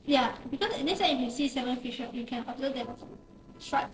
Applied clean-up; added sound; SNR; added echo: neural separator model SepFormer DNS4.